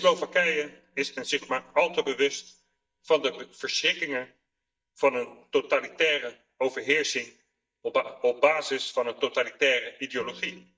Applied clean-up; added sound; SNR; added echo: neural mask model DeepFilterNet 3.